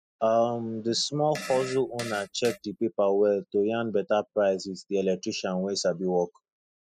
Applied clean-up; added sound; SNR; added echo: classical method spectral subtraction.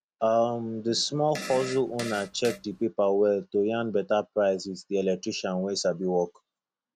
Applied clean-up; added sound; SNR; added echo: none; Fart; 12 dB; none.